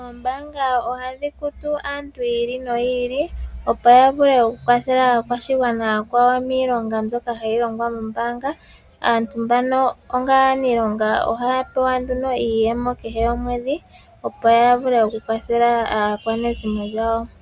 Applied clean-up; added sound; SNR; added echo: none; none; none; none.